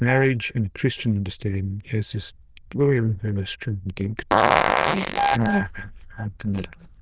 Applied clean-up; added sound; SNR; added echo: neural diffusion model UNIVERSE++.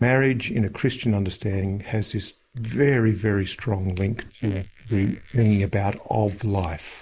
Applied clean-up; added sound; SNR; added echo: neural mask model Resemble Enhance denoiser.